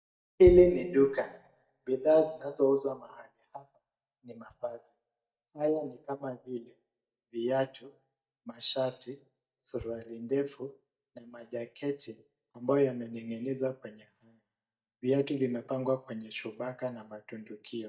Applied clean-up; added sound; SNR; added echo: neural mask model DeepFilterNet 3.